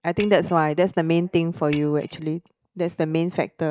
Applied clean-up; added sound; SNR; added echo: neural mask model DeepFilterNet 3.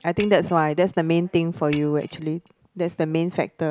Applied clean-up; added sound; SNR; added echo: none; Shatter; 16 dB; none.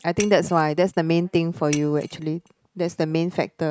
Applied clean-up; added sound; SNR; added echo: neural mask model RNNoise.